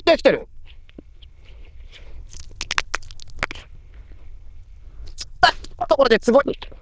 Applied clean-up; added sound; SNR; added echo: neural diffusion model UNIVERSE++.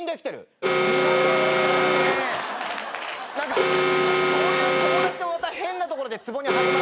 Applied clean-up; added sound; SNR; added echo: none; Alarm; -5 dB; none.